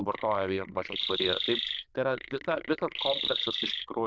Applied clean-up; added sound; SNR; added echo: neural diffusion model UNIVERSE++.